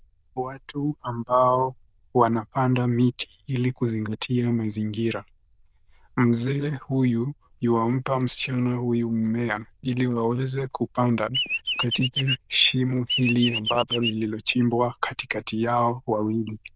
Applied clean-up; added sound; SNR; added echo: neural diffusion model UNIVERSE++.